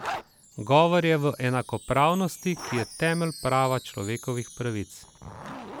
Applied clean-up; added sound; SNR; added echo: none; Zipper (clothing) + Wind chime; 15 dB; none.